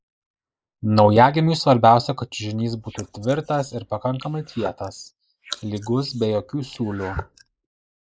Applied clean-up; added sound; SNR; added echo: neural mask model Resemble Enhance denoiser.